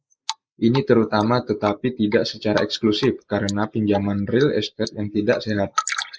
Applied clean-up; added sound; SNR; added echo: neural mask model Resemble Enhance denoiser.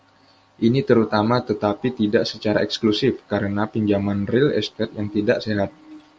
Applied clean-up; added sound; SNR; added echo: none; none; none; none.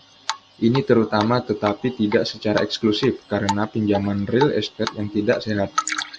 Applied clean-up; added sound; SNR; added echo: none; Drip; 11 dB; none.